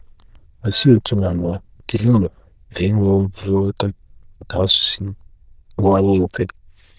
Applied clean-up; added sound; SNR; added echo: neural diffusion model UNIVERSE++.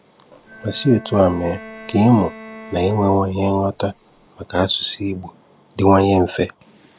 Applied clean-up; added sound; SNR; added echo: none; Bowed string instrument; 19 dB; none.